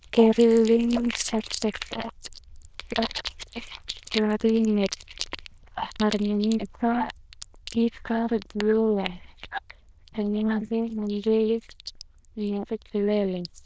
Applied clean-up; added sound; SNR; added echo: neural diffusion model UNIVERSE++.